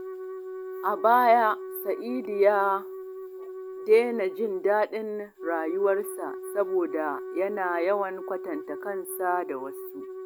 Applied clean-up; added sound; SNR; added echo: none; Wind instrument, woodwind instrument; 11 dB; none.